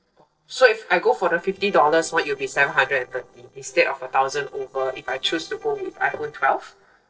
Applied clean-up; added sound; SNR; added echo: neural separator model SepFormer DNS4.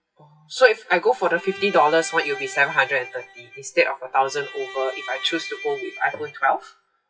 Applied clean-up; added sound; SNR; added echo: classical method WPE with log-MMSE.